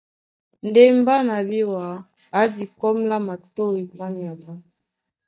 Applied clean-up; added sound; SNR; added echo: neural mask model DeepFilterNet 3.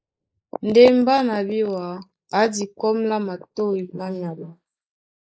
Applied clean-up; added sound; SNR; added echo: neural mask model Resemble Enhance denoiser.